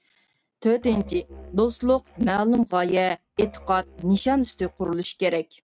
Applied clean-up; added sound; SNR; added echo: neural mask model RNNoise.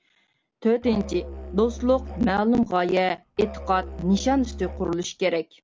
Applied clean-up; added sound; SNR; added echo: none; Musical instrument; 13 dB; none.